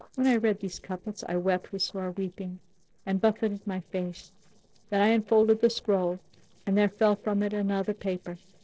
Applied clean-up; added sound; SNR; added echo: neural separator model SepFormer DNS4.